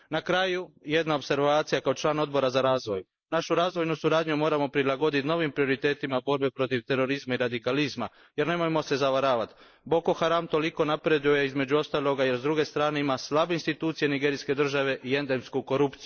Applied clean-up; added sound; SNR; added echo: neural mask model Resemble Enhance denoiser.